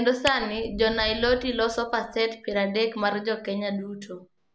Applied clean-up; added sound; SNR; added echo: none; Fire; 16 dB; none.